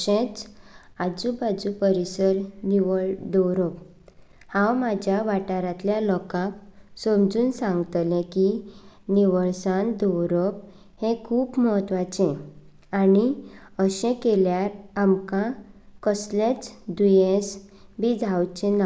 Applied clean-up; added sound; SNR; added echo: none; none; none; none.